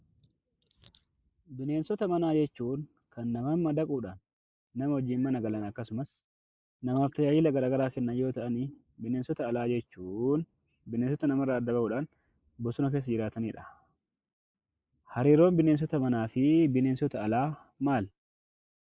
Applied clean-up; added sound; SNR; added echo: neural mask model Resemble Enhance denoiser.